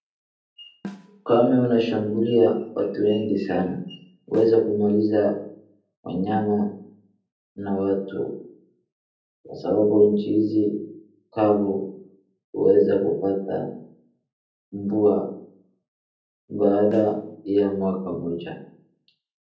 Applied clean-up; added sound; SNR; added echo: none; Snare drum; 14 dB; reverberation time 0.6 s.